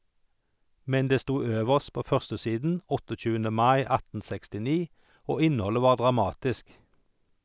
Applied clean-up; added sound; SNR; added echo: none; none; none; none.